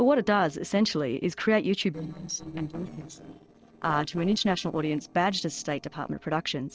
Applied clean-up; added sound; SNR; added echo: neural separator model SepFormer DNS4.